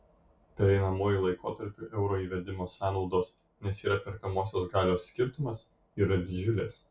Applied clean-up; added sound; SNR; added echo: none; none; none; none.